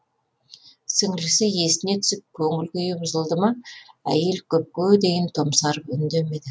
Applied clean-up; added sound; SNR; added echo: none; none; none; none.